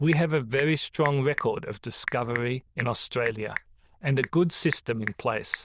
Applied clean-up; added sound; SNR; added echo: neural diffusion model UNIVERSE++.